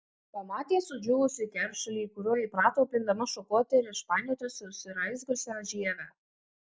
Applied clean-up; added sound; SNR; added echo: none; none; none; none.